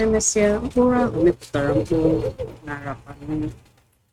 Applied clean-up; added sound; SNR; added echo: neural mask model RNNoise.